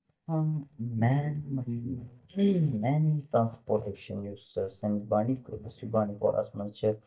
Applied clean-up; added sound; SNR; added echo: neural mask model DeepFilterNet 3.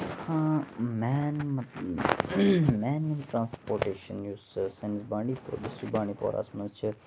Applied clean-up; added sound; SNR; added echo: none; none; none; none.